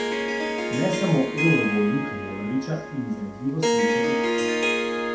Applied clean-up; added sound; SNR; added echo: none; Harp; -1 dB; reverberation time 0.7 s.